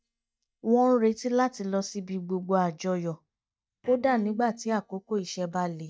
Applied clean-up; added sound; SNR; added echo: neural mask model DeepFilterNet 3.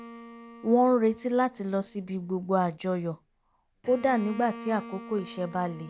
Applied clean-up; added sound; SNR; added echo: none; Bowed string instrument; 17 dB; none.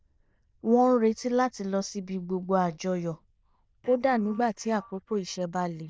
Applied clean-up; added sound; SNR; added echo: neural diffusion model UNIVERSE++.